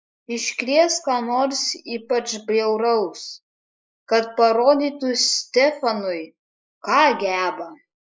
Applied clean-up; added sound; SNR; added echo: neural mask model Resemble Enhance denoiser.